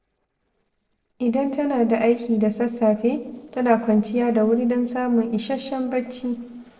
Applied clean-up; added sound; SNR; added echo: neural separator model SepFormer DNS4.